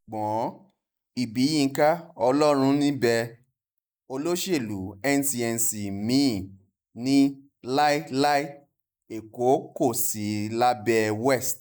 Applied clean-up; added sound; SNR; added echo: neural mask model Resemble Enhance denoiser.